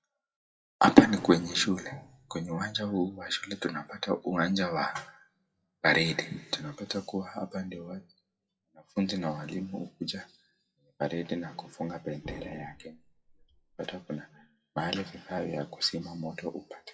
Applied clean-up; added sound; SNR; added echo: classical method WPE with log-MMSE.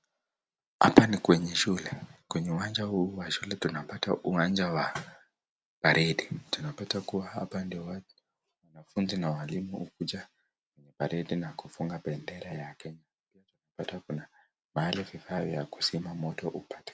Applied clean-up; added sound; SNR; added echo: none; none; none; none.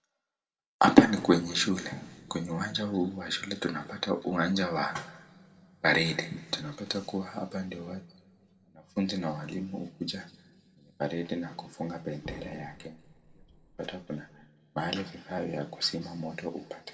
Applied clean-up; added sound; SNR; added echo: none; Explosion; 17 dB; reverberation time 1.6 s.